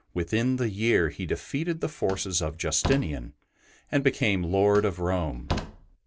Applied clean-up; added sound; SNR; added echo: none; Slam; 11 dB; none.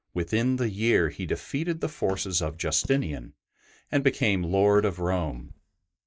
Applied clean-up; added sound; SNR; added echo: neural mask model DeepFilterNet 3.